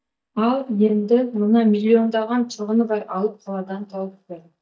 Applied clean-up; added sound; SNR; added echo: neural mask model DeepFilterNet 3.